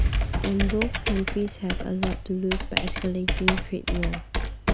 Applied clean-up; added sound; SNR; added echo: none; Computer keyboard + Explosion; -2 dB; none.